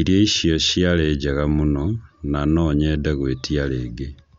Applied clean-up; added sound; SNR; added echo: none; none; none; none.